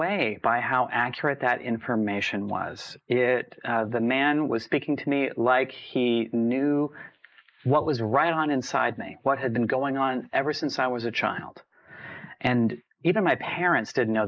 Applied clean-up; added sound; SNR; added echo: neural mask model Resemble Enhance denoiser.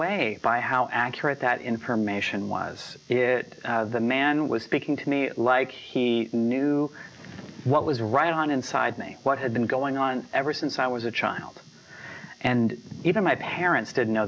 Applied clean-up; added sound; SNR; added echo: none; none; none; none.